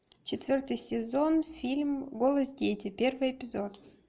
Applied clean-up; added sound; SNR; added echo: none; none; none; none.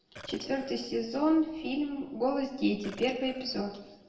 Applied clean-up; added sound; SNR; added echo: none; Burping, eructation; 19 dB; reverberation time 0.9 s.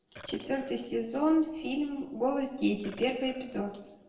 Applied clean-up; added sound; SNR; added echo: neural separator model SepFormer DNS4.